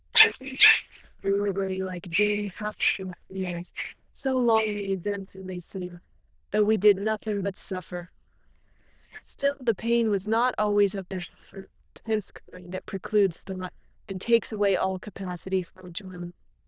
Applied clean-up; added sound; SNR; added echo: neural diffusion model UNIVERSE++.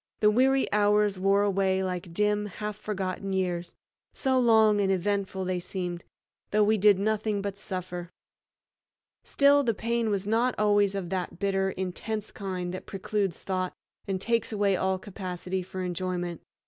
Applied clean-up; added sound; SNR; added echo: none; none; none; none.